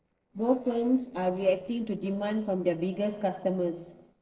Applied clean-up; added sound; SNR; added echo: neural separator model SepFormer DNS4.